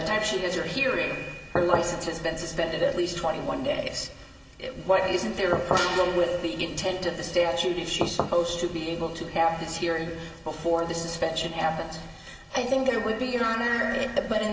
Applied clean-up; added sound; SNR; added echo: none; Knock / Wood; 3 dB; reverberation time 2.3 s.